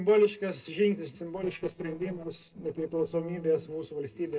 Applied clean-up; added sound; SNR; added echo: neural separator model SepFormer DNS4.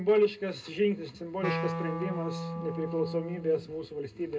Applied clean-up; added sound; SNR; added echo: none; Wind instrument, woodwind instrument; 6 dB; reverberation time 0.2 s.